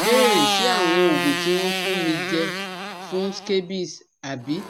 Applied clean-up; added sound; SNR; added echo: none; Motorcycle; 1 dB; none.